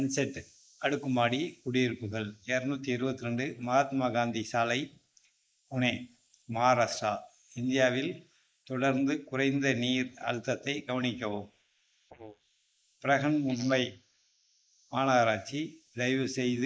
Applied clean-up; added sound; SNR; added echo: neural mask model Resemble Enhance denoiser.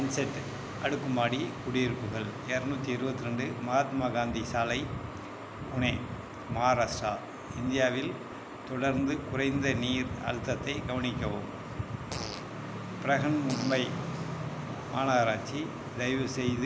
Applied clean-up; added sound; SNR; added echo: none; Fart; 14 dB; none.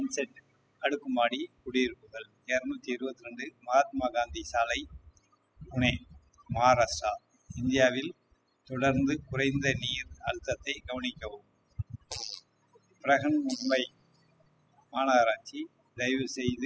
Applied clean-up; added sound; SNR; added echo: classical method spectral subtraction.